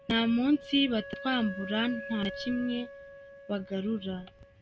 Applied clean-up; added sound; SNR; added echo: none; Wind instrument, woodwind instrument; 14 dB; none.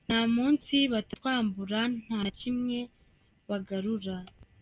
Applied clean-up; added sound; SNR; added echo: none; none; none; none.